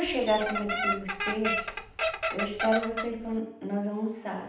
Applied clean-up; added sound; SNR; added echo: none; Squeak; 1 dB; reverberation time 0.9 s.